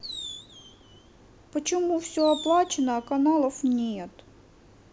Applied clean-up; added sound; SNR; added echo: none; Fireworks; 15 dB; none.